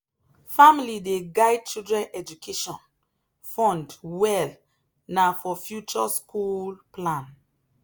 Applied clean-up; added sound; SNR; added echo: none; none; none; none.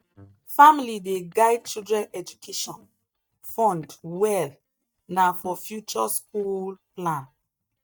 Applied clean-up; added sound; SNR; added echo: neural mask model DeepFilterNet 3.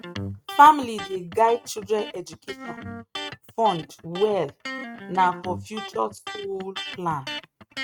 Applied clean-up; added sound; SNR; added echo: neural mask model RNNoise.